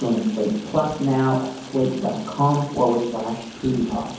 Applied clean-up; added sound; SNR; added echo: none; Stream; 17 dB; reverberation time 1.2 s.